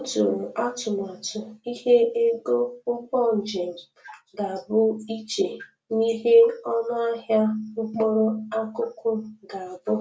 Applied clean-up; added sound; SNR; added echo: none; none; none; none.